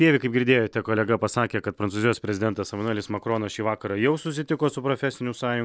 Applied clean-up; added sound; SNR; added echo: none; none; none; none.